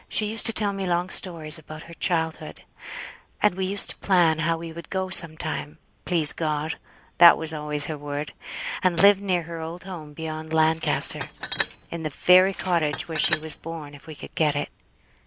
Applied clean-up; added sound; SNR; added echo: none; Tools; 7 dB; none.